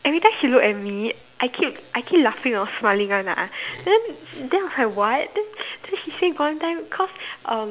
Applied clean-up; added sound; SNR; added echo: none; none; none; none.